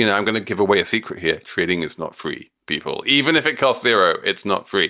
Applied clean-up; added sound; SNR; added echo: none; none; none; none.